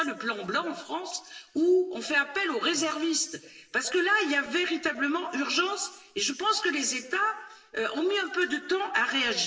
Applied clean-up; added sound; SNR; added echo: none; none; none; reverberation time 1.0 s.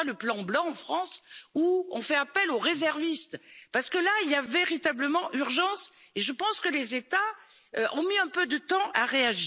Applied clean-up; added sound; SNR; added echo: none; none; none; none.